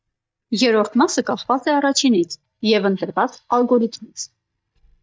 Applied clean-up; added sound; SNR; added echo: neural mask model DeepFilterNet 3.